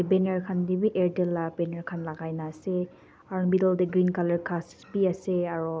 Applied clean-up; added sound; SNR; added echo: none; none; none; none.